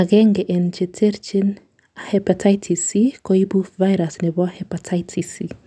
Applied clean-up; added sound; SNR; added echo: none; none; none; none.